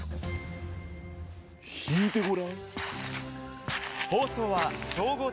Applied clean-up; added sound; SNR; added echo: none; Walk, footsteps; 6 dB; none.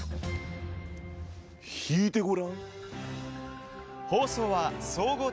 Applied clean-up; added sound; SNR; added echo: none; none; none; none.